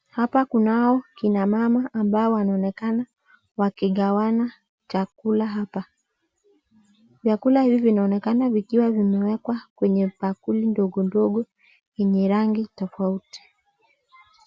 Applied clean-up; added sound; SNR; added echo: none; none; none; none.